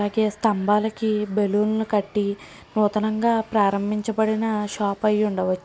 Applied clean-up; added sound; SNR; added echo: none; none; none; none.